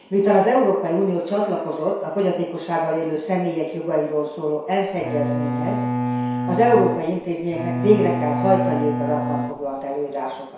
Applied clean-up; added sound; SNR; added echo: none; Bowed string instrument; 3 dB; reverberation time 0.7 s.